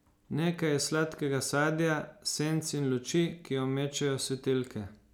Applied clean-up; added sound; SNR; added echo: none; none; none; none.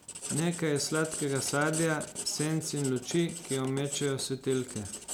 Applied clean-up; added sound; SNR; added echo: none; Writing; 9 dB; none.